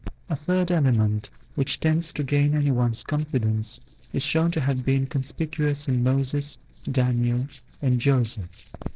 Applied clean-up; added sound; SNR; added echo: neural separator model SepFormer DNS4.